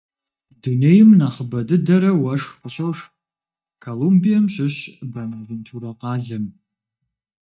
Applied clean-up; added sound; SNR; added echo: neural mask model DeepFilterNet 3.